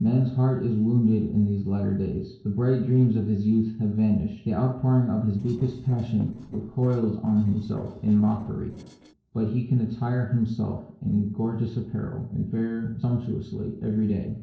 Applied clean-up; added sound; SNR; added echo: neural separator model SepFormer DNS4.